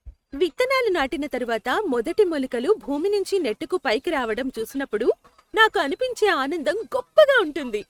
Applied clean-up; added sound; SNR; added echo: neural mask model RNNoise.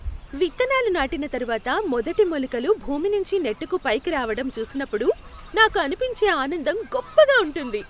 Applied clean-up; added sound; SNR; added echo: none; Fowl; 19 dB; none.